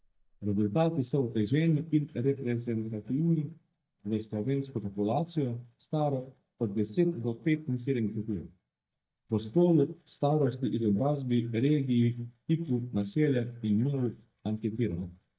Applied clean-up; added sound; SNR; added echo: neural mask model DeepFilterNet 3.